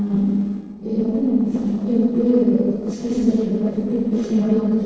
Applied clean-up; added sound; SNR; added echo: neural separator model SepFormer DNS4.